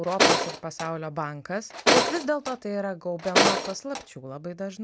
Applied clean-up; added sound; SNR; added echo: none; Tools; -4 dB; none.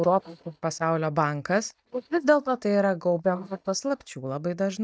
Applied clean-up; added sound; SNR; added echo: neural mask model DeepFilterNet 3.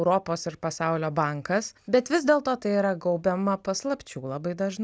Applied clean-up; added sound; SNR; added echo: none; none; none; none.